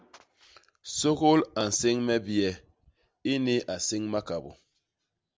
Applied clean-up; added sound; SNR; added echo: none; none; none; none.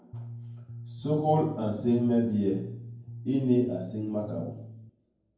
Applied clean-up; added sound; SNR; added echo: none; Bass guitar; 13 dB; reverberation time 0.9 s.